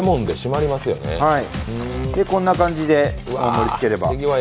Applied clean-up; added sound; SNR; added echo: none; none; none; none.